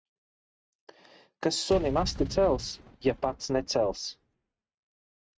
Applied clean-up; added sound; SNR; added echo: neural mask model RNNoise.